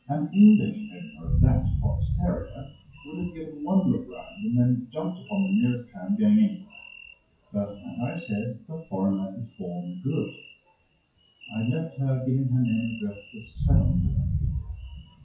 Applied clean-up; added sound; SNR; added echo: classical method WPE with log-MMSE.